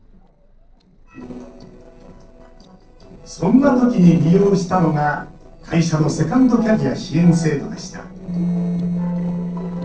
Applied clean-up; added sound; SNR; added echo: neural separator model SepFormer DNS4.